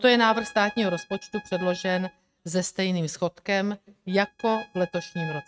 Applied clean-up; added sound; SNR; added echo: neural mask model RNNoise.